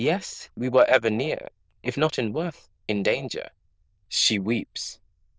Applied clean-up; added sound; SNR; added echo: neural diffusion model UNIVERSE++.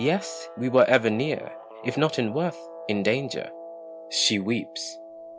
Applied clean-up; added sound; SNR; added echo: none; Guitar; 14 dB; none.